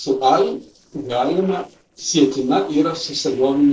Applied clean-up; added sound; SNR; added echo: neural separator model SepFormer DNS4.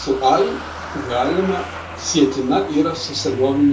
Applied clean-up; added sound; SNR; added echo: none; Engine starting / Motor vehicle (road); 12 dB; reverberation time 0.2 s.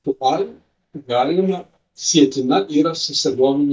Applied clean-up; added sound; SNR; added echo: neural mask model DeepFilterNet 3.